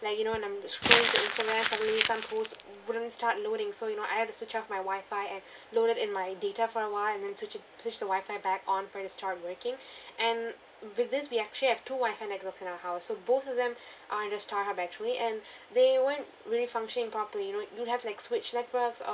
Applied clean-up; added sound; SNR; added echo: none; Crumpling, crinkling; -3 dB; none.